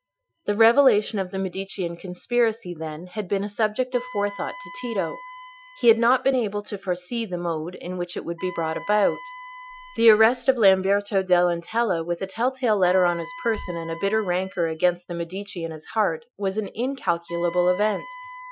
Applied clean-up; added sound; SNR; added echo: classical method Wiener filter.